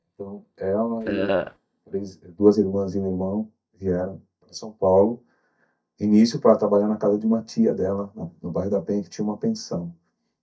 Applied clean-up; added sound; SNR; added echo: neural mask model DeepFilterNet 3.